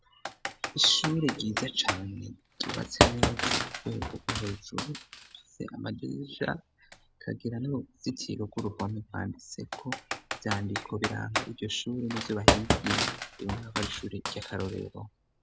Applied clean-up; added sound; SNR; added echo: none; Computer keyboard; -1 dB; none.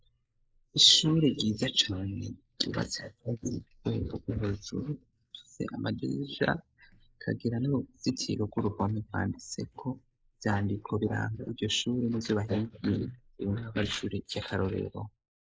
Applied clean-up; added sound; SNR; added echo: neural mask model Resemble Enhance denoiser.